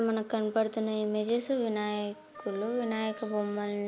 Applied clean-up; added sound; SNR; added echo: none; Wind instrument, woodwind instrument; 16 dB; none.